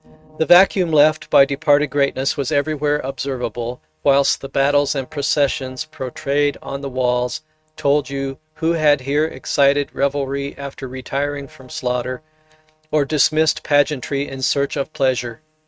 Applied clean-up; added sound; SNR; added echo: neural mask model RNNoise.